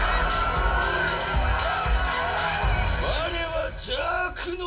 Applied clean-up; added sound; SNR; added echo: none; none; none; reverberation time 0.6 s.